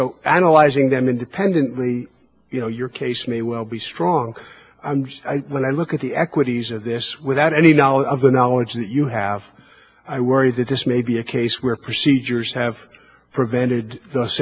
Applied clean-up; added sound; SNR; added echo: none; none; none; none.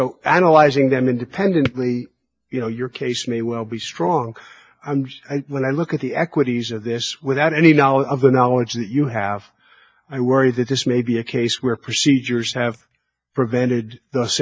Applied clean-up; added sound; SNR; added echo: neural mask model DeepFilterNet 3.